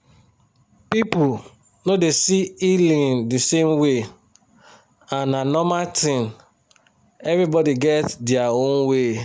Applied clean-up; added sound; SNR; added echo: none; none; none; none.